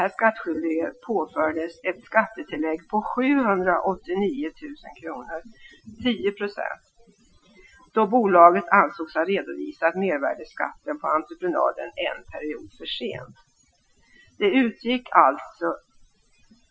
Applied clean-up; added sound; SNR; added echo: classical method Wiener filter.